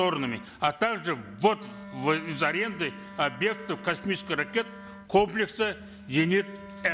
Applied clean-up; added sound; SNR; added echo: none; Wind instrument, woodwind instrument; 16 dB; none.